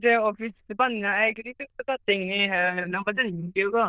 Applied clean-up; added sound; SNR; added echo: neural diffusion model UNIVERSE++.